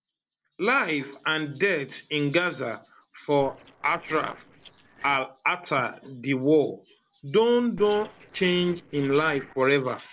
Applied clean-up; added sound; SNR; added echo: neural separator model SepFormer DNS4.